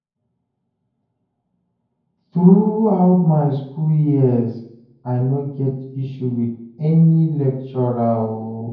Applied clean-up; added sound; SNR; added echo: none; none; none; reverberation time 0.9 s.